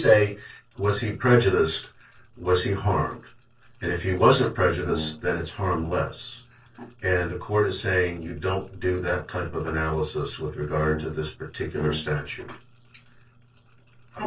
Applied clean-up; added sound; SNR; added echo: neural separator model SepFormer DNS4.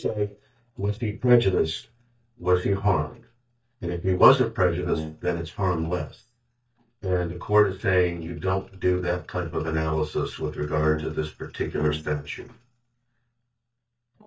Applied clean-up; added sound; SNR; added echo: neural mask model DeepFilterNet 3.